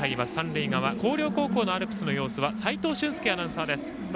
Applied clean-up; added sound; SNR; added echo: none; none; none; none.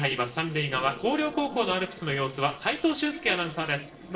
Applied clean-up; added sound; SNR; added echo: neural separator model SepFormer DNS4.